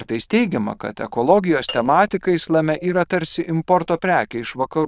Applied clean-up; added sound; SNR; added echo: neural diffusion model UNIVERSE++.